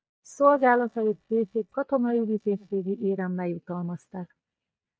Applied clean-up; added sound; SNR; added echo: neural mask model DeepFilterNet 3.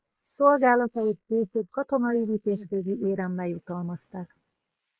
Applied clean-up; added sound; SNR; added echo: neural mask model Resemble Enhance denoiser.